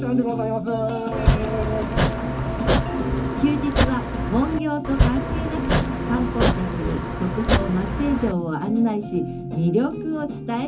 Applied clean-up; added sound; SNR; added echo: none; Domestic sounds, home sounds; -1 dB; reverberation time 0.3 s.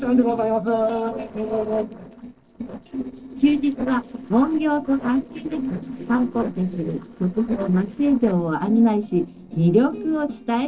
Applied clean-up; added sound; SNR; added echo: neural separator model SepFormer DNS4.